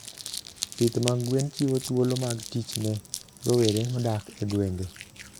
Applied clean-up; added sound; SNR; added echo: none; Crumpling, crinkling; 12 dB; none.